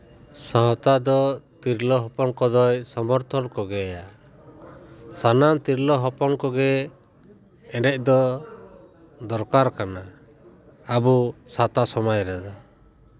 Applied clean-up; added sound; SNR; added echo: none; none; none; none.